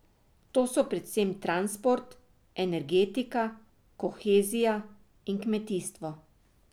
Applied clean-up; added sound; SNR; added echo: none; none; none; none.